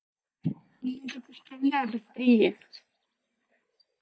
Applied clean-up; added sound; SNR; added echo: neural mask model DeepFilterNet 3.